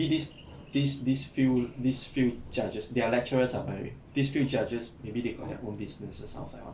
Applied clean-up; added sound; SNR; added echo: none; none; none; none.